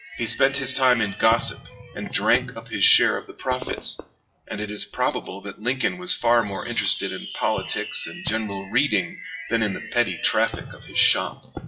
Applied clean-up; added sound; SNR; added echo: classical method WPE with log-MMSE.